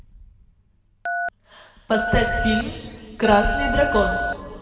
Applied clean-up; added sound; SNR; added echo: none; Telephone; 3 dB; reverberation time 2.0 s.